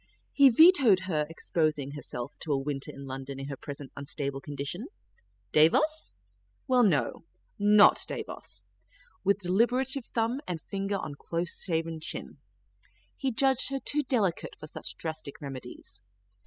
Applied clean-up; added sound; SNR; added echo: classical method spectral subtraction.